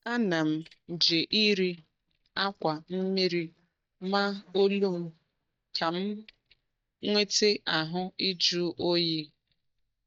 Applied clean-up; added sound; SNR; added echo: neural mask model DeepFilterNet 3.